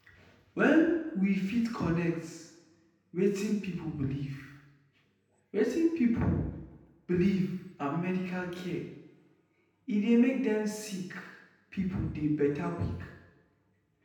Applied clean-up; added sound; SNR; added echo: none; none; none; reverberation time 0.9 s.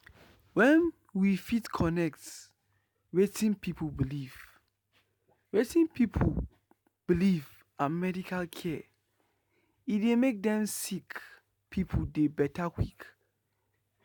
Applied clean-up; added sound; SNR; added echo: none; none; none; none.